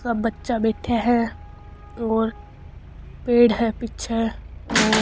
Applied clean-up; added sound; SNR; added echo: none; Traffic noise, roadway noise; 16 dB; none.